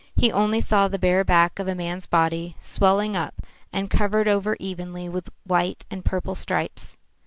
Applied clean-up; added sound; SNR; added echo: none; none; none; none.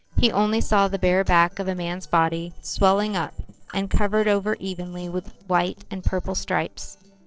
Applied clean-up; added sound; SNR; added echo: neural separator model SepFormer DNS4.